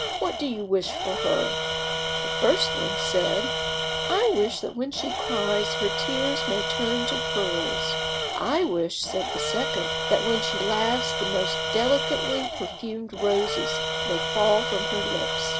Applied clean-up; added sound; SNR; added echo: none; Tools; 1 dB; none.